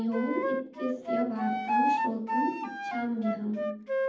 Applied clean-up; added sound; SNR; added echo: none; Wind instrument, woodwind instrument; -1 dB; reverberation time 0.8 s.